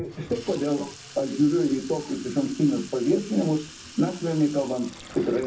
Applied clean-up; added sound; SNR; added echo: none; Sink (filling or washing) / Water tap, faucet; 17 dB; reverberation time 0.4 s.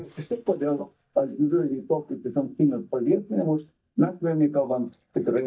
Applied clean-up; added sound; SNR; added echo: neural mask model DeepFilterNet 3.